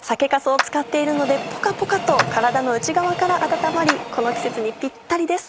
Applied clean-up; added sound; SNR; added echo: none; Clapping + Train; 6 dB; none.